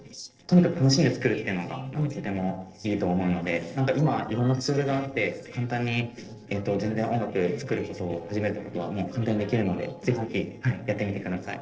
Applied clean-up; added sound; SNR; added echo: neural separator model SepFormer DNS4.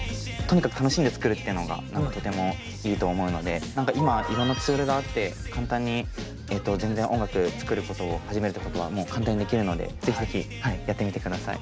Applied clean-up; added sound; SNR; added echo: none; none; none; none.